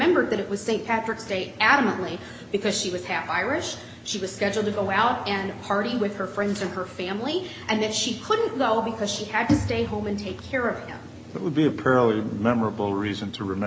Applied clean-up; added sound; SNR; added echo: none; none; none; none.